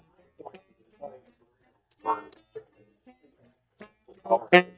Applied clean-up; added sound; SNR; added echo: neural mask model DeepFilterNet 3.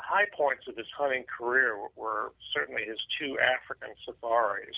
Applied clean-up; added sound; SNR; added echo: none; none; none; none.